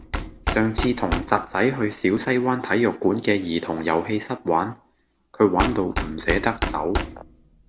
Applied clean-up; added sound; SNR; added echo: none; Knock; 8 dB; none.